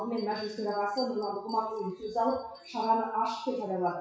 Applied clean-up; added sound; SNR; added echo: classical method WPE with log-MMSE.